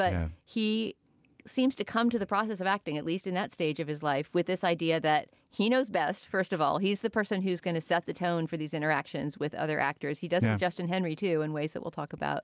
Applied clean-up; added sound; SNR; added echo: none; none; none; none.